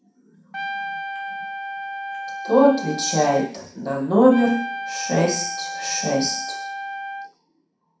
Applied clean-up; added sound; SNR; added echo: none; Trumpet; 8 dB; reverberation time 0.6 s.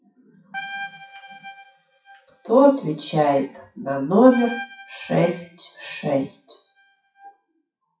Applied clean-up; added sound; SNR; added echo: classical method WPE with log-MMSE.